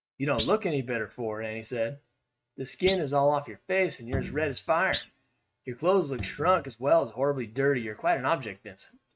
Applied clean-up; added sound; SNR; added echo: neural mask model RNNoise.